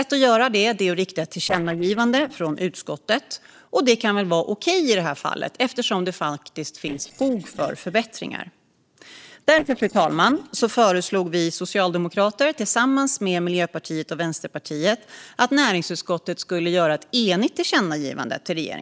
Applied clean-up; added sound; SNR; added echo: neural separator model SepFormer DNS4.